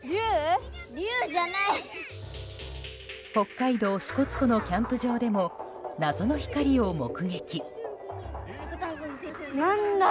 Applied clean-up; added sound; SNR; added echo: none; none; none; none.